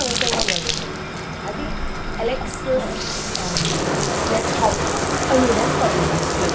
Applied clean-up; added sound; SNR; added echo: none; Bathtub (filling or washing); -3 dB; none.